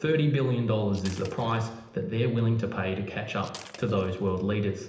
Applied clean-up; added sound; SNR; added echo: none; Shatter; 20 dB; reverberation time 0.8 s.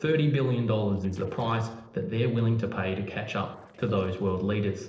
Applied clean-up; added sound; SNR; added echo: neural separator model SepFormer DNS4.